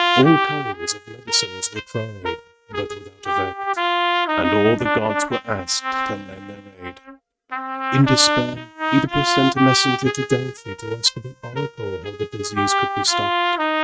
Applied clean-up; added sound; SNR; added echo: neural mask model RNNoise.